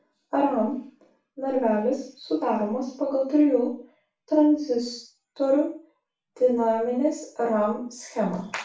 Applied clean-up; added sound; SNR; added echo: none; none; none; reverberation time 0.4 s.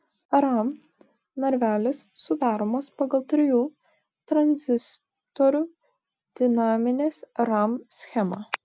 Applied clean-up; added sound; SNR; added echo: none; none; none; none.